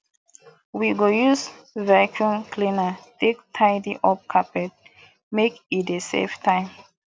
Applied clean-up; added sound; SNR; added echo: none; none; none; none.